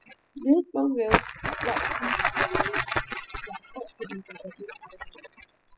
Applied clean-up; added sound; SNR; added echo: classical method spectral subtraction.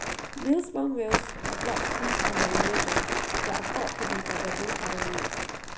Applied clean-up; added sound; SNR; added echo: none; Crumpling, crinkling; -4 dB; none.